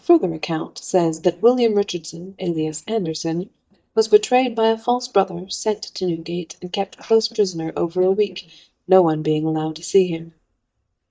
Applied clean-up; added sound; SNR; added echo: neural mask model DeepFilterNet 3.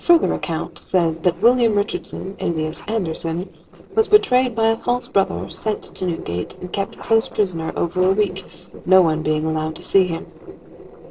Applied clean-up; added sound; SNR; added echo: neural separator model SepFormer DNS4.